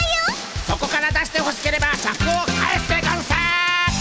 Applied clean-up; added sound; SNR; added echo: none; none; none; none.